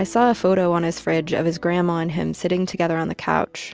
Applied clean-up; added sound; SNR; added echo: none; none; none; none.